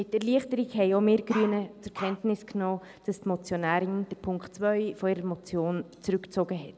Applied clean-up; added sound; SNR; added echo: none; Bark; 11 dB; none.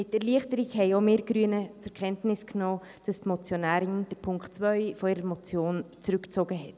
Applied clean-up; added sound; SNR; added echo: none; none; none; none.